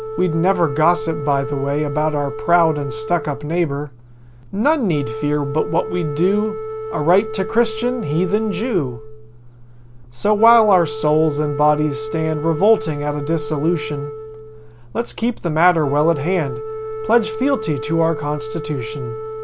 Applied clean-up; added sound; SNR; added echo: none; Wind instrument, woodwind instrument; 9 dB; none.